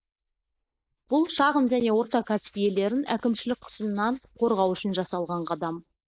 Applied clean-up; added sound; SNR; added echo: neural mask model Resemble Enhance denoiser.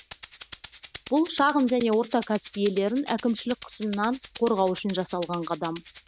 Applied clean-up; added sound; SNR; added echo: none; Rattle (instrument); 19 dB; none.